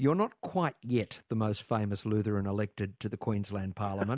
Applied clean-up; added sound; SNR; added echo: none; none; none; none.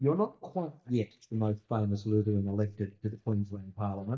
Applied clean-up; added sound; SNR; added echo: neural mask model DeepFilterNet 3.